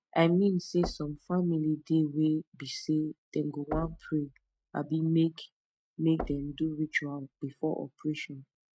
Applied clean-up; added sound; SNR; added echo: neural mask model RNNoise.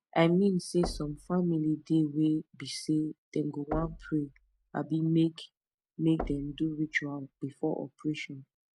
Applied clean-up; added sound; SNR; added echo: none; Knock; 15 dB; none.